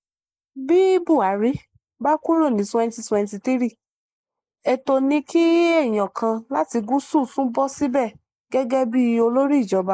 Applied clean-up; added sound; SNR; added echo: neural mask model Resemble Enhance denoiser.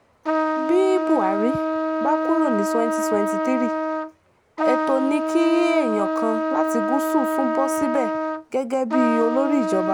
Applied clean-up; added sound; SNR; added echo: none; Trumpet; 0 dB; none.